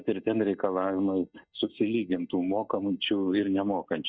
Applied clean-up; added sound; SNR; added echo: neural mask model DeepFilterNet 3.